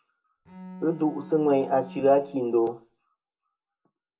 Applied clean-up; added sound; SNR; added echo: none; Bowed string instrument; 17 dB; reverberation time 0.2 s.